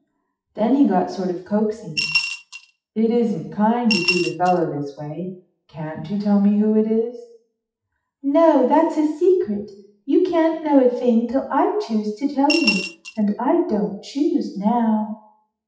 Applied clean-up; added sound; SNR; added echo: classical method WPE with log-MMSE.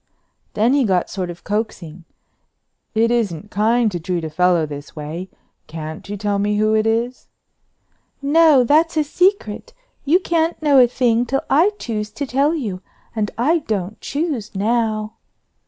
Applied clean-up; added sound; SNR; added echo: none; none; none; none.